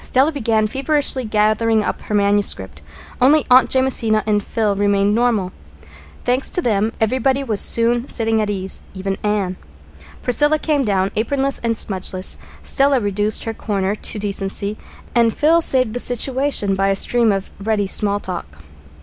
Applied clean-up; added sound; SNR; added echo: none; none; none; none.